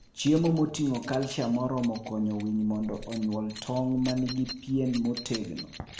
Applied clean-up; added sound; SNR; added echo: none; Keys jangling; 17 dB; reverberation time 0.6 s.